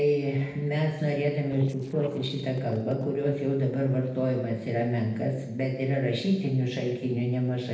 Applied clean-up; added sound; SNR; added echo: neural separator model SepFormer DNS4.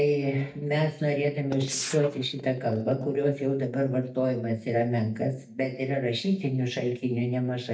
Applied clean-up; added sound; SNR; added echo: neural mask model DeepFilterNet 3.